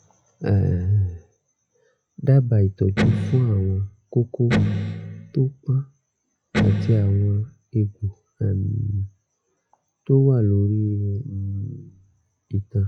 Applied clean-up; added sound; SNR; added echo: classical method log-MMSE.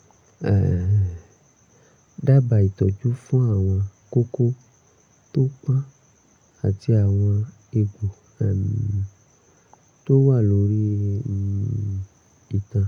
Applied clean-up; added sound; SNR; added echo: none; none; none; none.